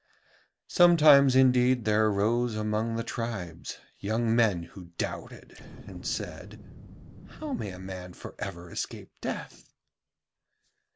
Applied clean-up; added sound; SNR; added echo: none; Explosion; 16 dB; none.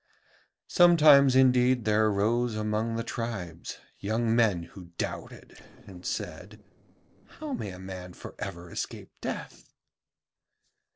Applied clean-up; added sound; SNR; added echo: neural separator model SepFormer DNS4.